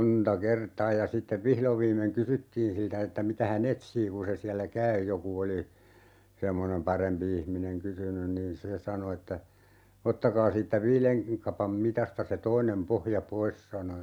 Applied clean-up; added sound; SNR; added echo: none; none; none; none.